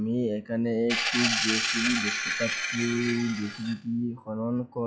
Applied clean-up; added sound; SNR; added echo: classical method log-MMSE.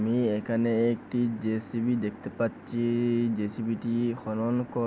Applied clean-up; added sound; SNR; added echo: none; none; none; none.